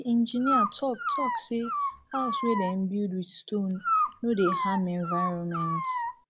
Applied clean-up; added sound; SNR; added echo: none; Dog; 1 dB; none.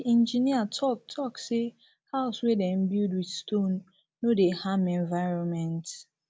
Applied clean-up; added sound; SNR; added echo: none; none; none; none.